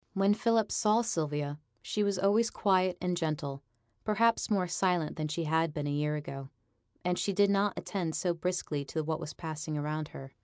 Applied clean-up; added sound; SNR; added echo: none; none; none; none.